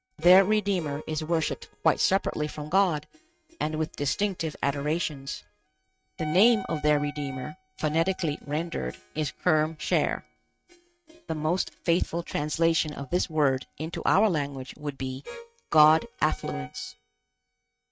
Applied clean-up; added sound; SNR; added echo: neural mask model RNNoise.